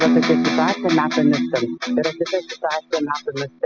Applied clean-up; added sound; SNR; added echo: classical method spectral subtraction.